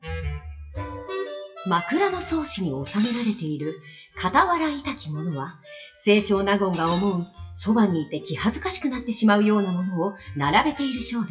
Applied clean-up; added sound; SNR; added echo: classical method WPE with log-MMSE.